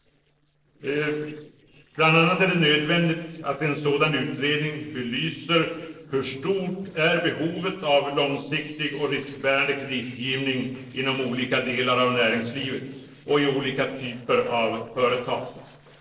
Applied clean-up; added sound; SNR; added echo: neural separator model SepFormer DNS4.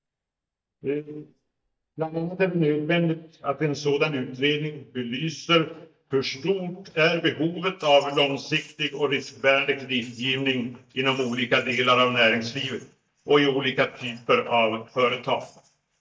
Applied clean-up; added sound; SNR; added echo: neural mask model DeepFilterNet 3.